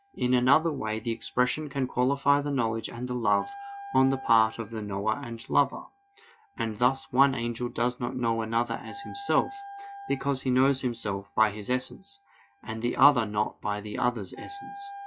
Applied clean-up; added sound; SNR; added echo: classical method log-MMSE.